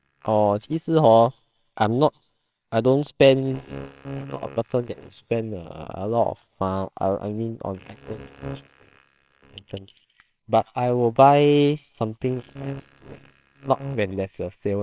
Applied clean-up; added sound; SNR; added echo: neural separator model SepFormer WHAMR!.